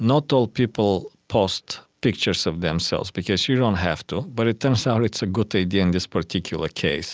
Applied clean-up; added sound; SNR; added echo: none; none; none; none.